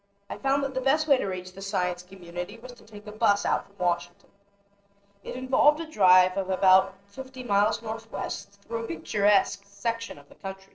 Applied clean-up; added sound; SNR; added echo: neural separator model SepFormer DNS4.